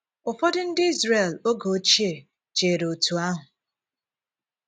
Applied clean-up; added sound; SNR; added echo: none; none; none; none.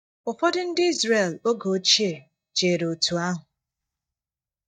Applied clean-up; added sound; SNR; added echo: neural mask model DeepFilterNet 3.